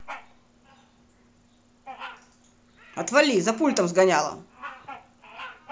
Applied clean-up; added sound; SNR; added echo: none; Bird vocalization, bird call, bird song; 17 dB; none.